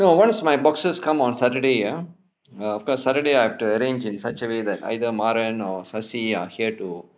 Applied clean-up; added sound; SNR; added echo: neural mask model Resemble Enhance denoiser.